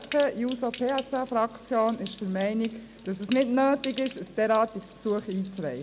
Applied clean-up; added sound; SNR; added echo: none; Stream; 17 dB; none.